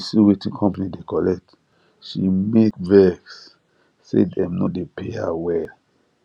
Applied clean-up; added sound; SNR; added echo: none; none; none; none.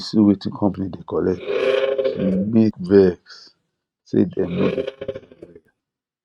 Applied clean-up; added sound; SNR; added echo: neural mask model RNNoise.